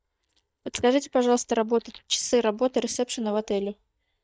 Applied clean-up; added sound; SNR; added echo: neural mask model DeepFilterNet 3.